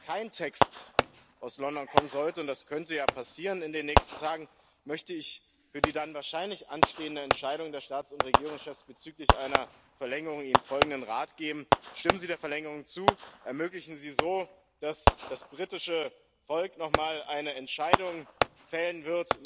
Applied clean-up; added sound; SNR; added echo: none; Fireworks; -4 dB; none.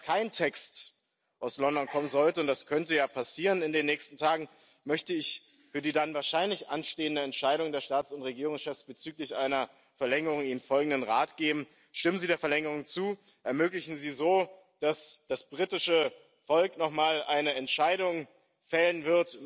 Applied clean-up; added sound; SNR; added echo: none; none; none; none.